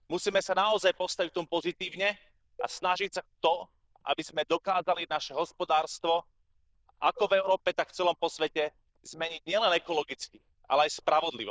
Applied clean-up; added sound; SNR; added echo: neural diffusion model UNIVERSE++.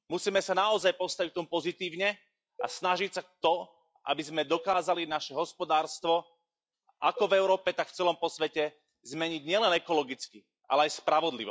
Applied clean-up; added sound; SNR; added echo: classical method log-MMSE.